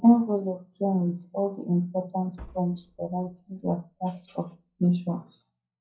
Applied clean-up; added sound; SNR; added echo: neural mask model DeepFilterNet 3.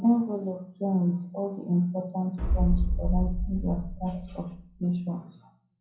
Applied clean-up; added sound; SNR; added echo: none; Boom; -1 dB; reverberation time 0.5 s.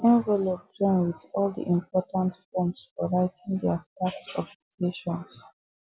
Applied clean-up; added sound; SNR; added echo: none; none; none; none.